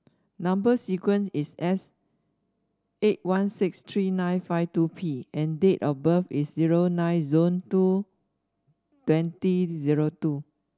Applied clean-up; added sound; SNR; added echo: none; none; none; none.